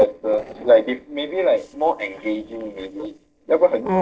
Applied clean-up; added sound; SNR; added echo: neural separator model SepFormer DNS4.